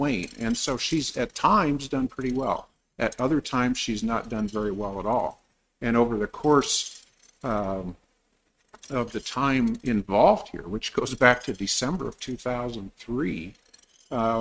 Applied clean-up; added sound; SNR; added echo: neural mask model RNNoise.